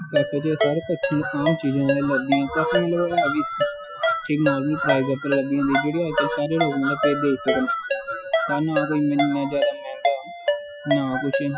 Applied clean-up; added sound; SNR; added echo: classical method Wiener filter.